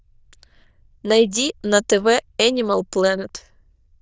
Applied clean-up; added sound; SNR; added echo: neural diffusion model UNIVERSE++.